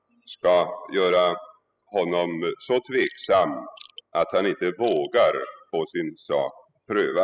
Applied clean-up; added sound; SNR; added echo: classical method spectral subtraction.